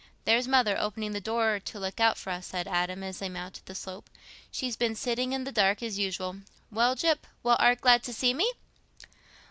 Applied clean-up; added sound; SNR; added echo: none; none; none; none.